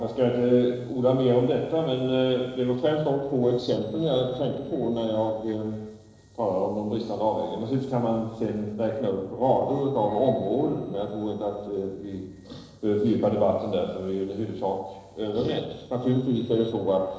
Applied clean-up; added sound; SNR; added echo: neural separator model SepFormer DNS4.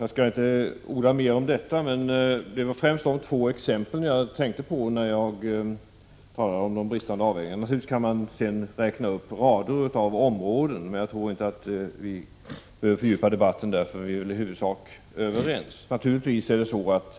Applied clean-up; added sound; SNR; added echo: none; none; none; none.